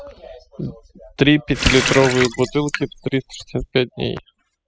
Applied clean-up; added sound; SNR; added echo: classical method spectral subtraction.